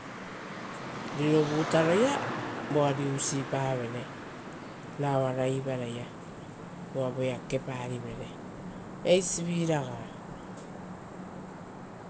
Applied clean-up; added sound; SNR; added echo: none; Traffic noise, roadway noise; 8 dB; none.